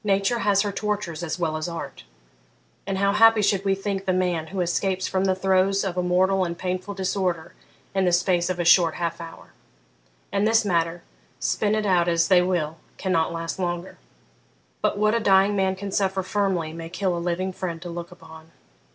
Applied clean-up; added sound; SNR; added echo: none; none; none; none.